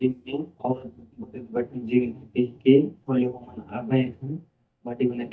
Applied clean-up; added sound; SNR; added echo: neural mask model DeepFilterNet 3.